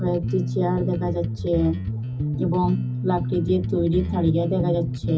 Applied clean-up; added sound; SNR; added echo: none; Bass guitar; 3 dB; reverberation time 0.4 s.